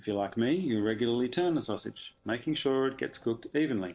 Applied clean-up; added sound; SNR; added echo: neural separator model SepFormer DNS4.